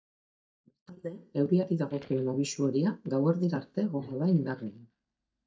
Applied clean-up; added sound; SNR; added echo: neural mask model DeepFilterNet 3.